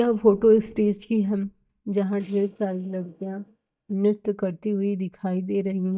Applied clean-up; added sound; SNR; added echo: neural mask model DeepFilterNet 3.